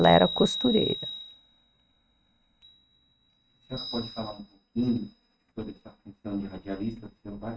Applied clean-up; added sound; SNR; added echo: neural mask model RNNoise.